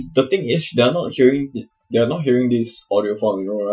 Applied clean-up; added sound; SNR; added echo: classical method Wiener filter.